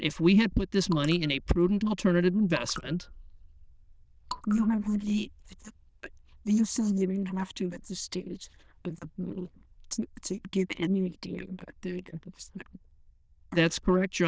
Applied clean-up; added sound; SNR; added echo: neural diffusion model UNIVERSE++.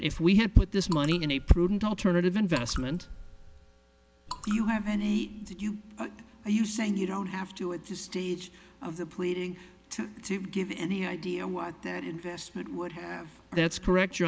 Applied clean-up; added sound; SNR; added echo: none; Raindrop / Drip; 14 dB; none.